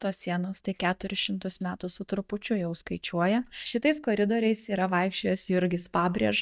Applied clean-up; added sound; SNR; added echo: neural mask model DeepFilterNet 3.